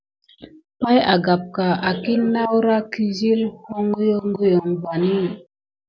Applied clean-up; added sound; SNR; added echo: none; none; none; none.